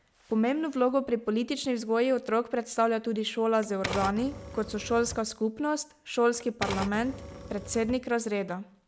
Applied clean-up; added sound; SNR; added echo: none; Typewriter; 11 dB; none.